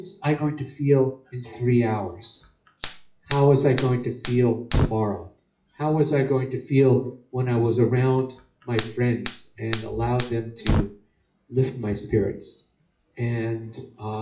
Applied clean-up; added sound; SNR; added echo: classical method log-MMSE.